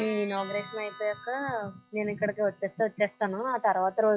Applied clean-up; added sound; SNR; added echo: classical method log-MMSE.